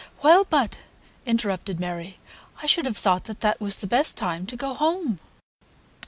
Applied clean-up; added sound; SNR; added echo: none; none; none; none.